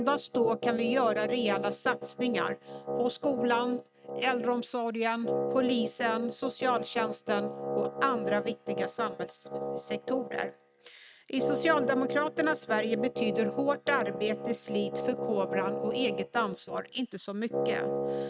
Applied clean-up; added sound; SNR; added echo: neural mask model RNNoise.